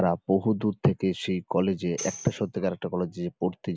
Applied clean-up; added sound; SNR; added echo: none; Tambourine; 16 dB; none.